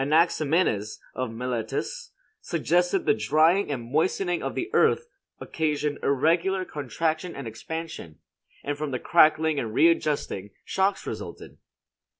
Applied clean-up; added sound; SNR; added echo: none; none; none; none.